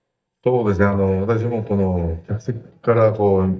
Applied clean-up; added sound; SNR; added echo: neural mask model DeepFilterNet 3.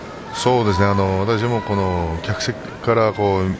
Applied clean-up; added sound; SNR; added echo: none; none; none; none.